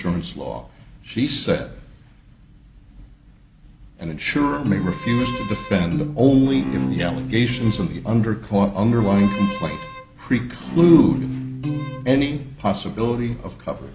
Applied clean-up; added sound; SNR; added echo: none; Bowed string instrument + Piano; 7 dB; none.